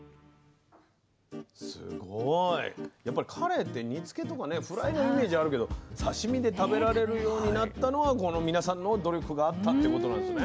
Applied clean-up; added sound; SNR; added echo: none; none; none; none.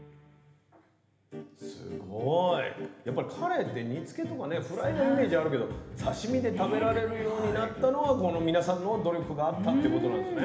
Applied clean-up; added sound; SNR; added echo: none; none; none; reverberation time 1.1 s.